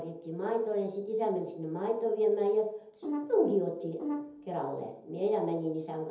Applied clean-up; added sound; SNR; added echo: none; Brass instrument; 8 dB; reverberation time 0.7 s.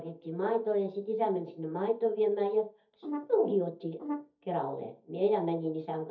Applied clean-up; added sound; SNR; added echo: neural mask model DeepFilterNet 3.